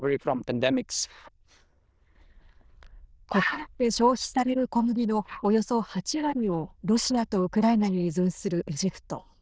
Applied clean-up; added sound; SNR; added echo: neural diffusion model UNIVERSE++.